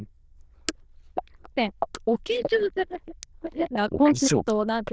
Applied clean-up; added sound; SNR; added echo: neural diffusion model UNIVERSE++.